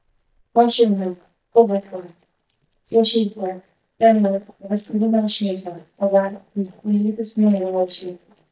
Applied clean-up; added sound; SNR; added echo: neural mask model DeepFilterNet 3.